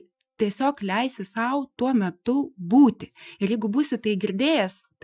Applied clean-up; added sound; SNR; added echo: classical method Wiener filter.